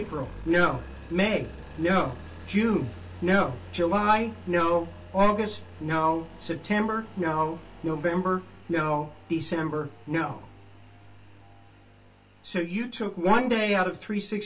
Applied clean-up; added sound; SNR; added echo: none; Engine; 18 dB; reverberation time 0.2 s.